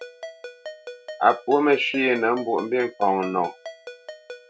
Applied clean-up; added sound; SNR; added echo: none; Ringtone; 15 dB; none.